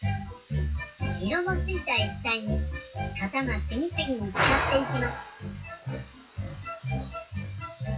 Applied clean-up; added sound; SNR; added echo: classical method WPE with log-MMSE.